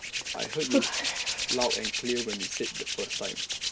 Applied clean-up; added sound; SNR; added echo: none; Hands; -4 dB; none.